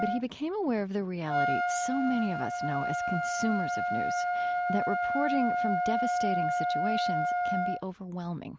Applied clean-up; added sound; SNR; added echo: none; Trumpet; -3 dB; none.